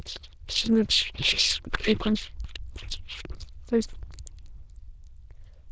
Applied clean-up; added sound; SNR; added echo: neural diffusion model UNIVERSE++.